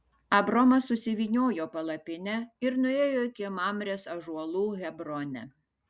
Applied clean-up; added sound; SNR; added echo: none; none; none; none.